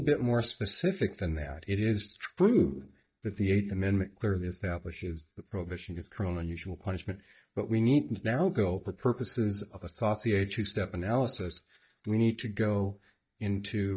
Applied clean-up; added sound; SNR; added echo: neural mask model DeepFilterNet 3.